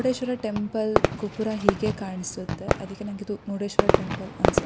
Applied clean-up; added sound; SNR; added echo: none; Fireworks; -3 dB; none.